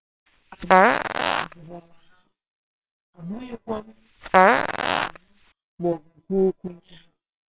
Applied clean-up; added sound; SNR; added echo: neural separator model SepFormer WHAMR!.